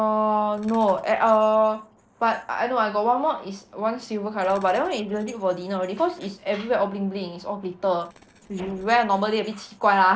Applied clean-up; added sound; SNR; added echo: neural separator model SepFormer DNS4.